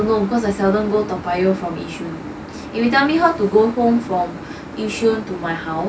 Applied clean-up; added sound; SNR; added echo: none; none; none; none.